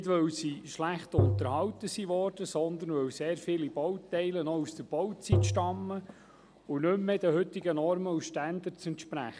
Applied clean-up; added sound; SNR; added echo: none; Tap; -2 dB; none.